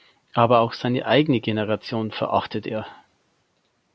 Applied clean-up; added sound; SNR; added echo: none; none; none; none.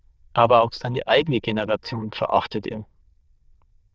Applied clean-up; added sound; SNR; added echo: neural diffusion model UNIVERSE++.